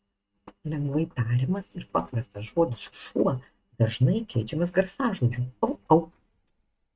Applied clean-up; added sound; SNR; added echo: neural mask model RNNoise.